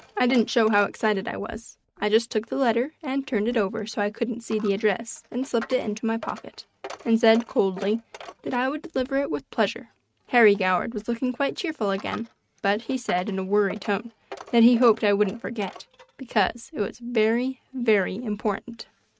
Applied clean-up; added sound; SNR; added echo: neural mask model RNNoise.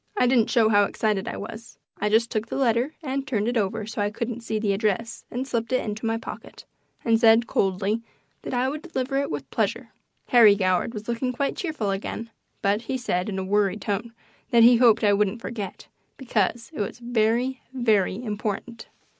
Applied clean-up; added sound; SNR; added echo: none; none; none; none.